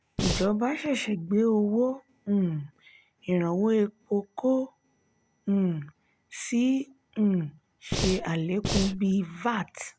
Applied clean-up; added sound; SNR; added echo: none; Breathing; 2 dB; none.